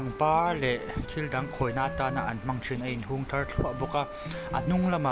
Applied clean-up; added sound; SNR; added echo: none; Wind instrument, woodwind instrument + Electric guitar; 10 dB; none.